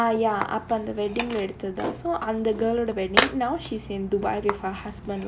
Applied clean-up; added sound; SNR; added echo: none; Tools; 5 dB; none.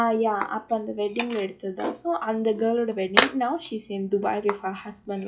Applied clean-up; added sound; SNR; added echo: classical method log-MMSE.